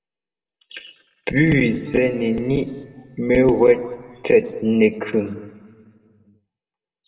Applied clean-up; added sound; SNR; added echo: none; Ringtone; 18 dB; reverberation time 1.3 s.